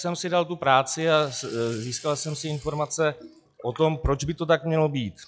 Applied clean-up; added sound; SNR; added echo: classical method log-MMSE.